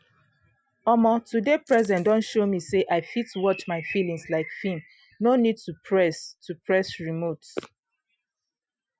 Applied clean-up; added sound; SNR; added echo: classical method Wiener filter.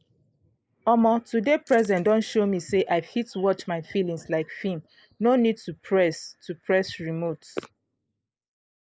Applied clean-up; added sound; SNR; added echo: neural mask model Resemble Enhance denoiser.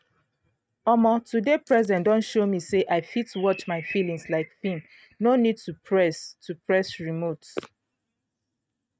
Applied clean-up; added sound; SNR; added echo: neural mask model RNNoise.